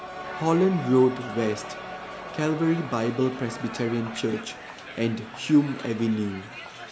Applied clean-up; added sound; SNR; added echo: none; Crowd; 12 dB; none.